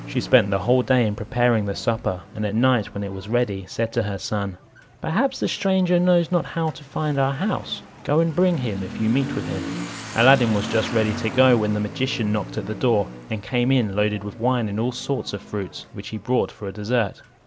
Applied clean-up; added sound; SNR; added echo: none; Motorcycle / Accelerating, revving, vroom; 13 dB; none.